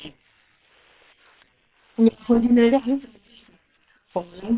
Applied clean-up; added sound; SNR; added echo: neural separator model SepFormer WHAM!.